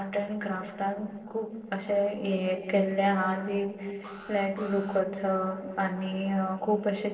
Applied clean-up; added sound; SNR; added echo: neural separator model SepFormer DNS4.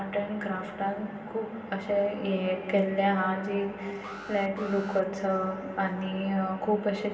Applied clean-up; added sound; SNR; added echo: none; Alarm; 16 dB; reverberation time 2.4 s.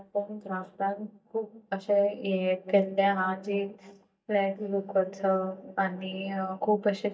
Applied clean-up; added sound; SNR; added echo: neural mask model DeepFilterNet 3.